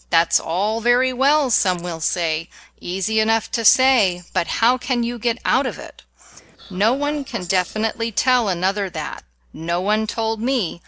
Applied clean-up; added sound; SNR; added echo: neural separator model SepFormer DNS4.